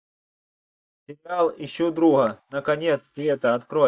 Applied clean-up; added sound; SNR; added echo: neural mask model DeepFilterNet 3.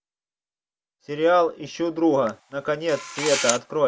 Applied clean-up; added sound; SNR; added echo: none; Camera; 7 dB; none.